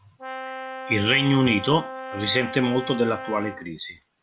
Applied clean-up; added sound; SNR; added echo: none; Brass instrument; 11 dB; none.